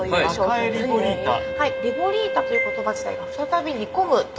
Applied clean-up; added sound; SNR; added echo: none; Wind instrument, woodwind instrument; 7 dB; reverberation time 0.3 s.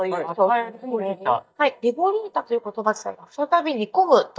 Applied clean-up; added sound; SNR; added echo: neural mask model DeepFilterNet 3.